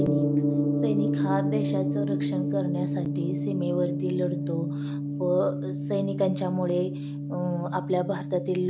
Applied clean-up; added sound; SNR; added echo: none; Gong; -2 dB; none.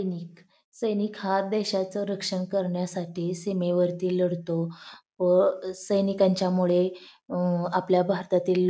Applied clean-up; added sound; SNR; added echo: none; none; none; none.